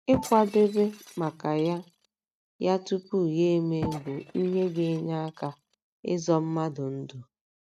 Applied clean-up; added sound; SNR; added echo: neural mask model RNNoise.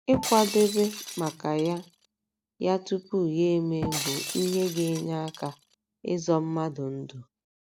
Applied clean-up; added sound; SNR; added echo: none; Shatter; 11 dB; none.